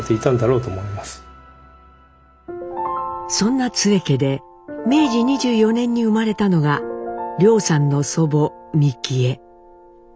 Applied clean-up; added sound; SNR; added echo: none; none; none; none.